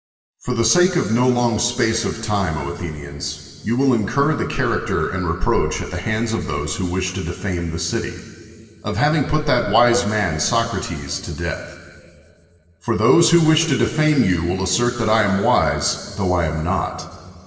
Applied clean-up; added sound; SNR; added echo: none; Cowbell; 15 dB; reverberation time 2.6 s.